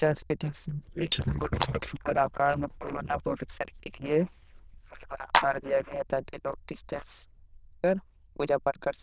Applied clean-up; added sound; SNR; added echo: neural diffusion model UNIVERSE++.